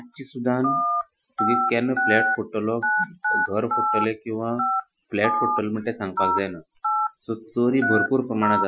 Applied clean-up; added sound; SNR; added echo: classical method Wiener filter.